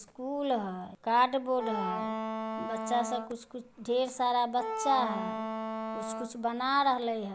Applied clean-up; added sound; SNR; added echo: none; Wind instrument, woodwind instrument; 5 dB; none.